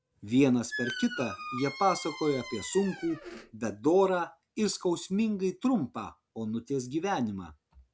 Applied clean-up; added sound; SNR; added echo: none; Squeak; 11 dB; none.